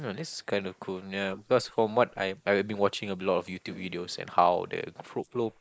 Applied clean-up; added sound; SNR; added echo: neural mask model Resemble Enhance denoiser.